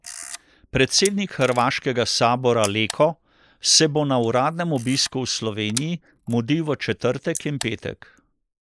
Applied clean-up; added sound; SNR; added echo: neural mask model Resemble Enhance denoiser.